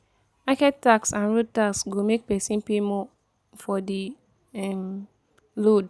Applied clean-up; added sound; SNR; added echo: none; none; none; none.